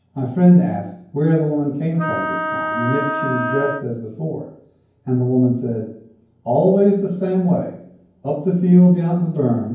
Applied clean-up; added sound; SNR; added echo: none; Wind instrument, woodwind instrument; 5 dB; reverberation time 0.9 s.